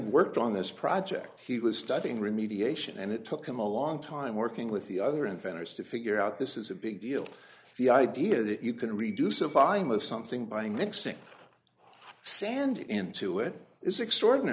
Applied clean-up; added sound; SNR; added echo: none; Glass / Bell; 18 dB; none.